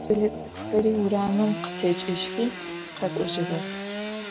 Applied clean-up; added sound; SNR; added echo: none; Sawing / Engine; 8 dB; none.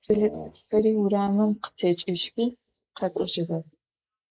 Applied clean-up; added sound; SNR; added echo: neural mask model Resemble Enhance denoiser.